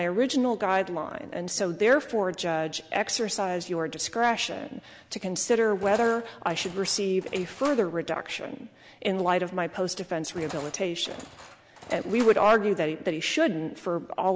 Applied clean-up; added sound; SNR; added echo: none; Engine; 18 dB; none.